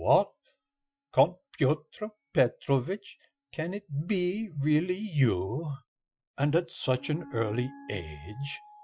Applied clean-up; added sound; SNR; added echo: classical method Wiener filter.